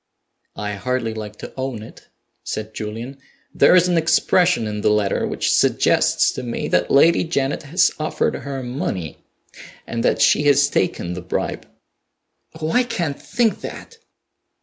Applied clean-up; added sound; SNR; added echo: none; none; none; none.